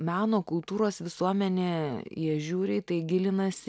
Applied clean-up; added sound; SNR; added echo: none; none; none; none.